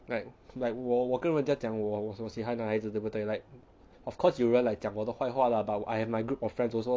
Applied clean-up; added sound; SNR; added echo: none; none; none; none.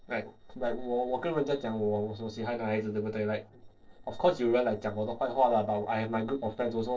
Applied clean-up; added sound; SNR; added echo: neural separator model SepFormer DNS4.